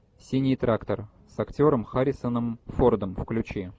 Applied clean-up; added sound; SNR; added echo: none; none; none; none.